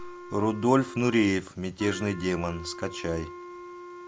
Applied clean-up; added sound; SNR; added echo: none; Wind instrument, woodwind instrument; 14 dB; none.